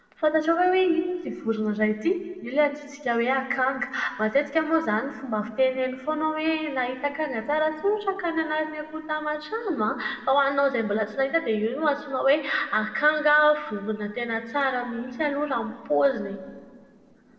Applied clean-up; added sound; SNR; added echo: neural separator model SepFormer DNS4.